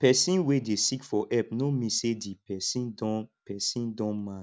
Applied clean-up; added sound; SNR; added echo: none; none; none; none.